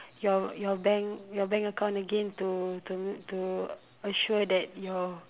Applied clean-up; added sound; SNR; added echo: none; none; none; none.